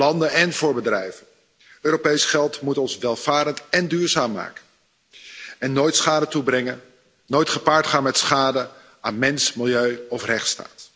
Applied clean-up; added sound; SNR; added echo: none; none; none; none.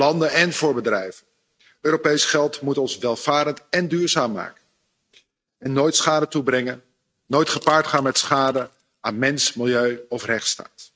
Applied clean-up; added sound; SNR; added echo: neural mask model RNNoise.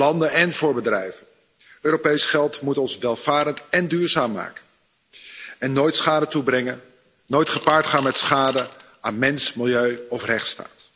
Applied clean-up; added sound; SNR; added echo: none; Coin (dropping) / Glass; 11 dB; none.